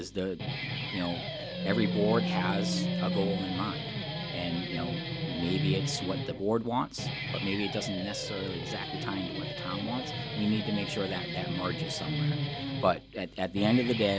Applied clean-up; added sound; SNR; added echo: none; Wind instrument, woodwind instrument + Guitar; 1 dB; none.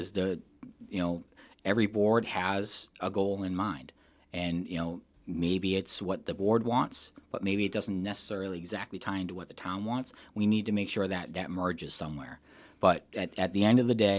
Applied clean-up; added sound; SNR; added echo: none; none; none; none.